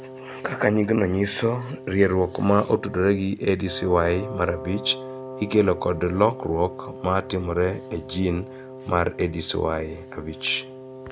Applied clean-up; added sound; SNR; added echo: none; Wind instrument, woodwind instrument; 14 dB; none.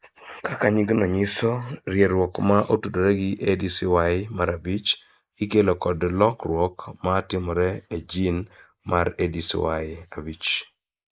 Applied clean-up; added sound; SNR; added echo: neural mask model Resemble Enhance denoiser.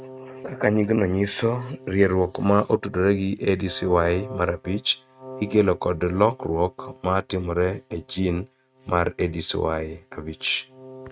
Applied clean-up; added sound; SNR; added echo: neural mask model RNNoise.